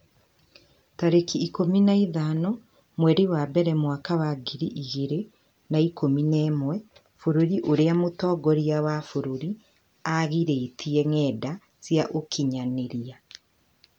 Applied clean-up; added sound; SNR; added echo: none; none; none; none.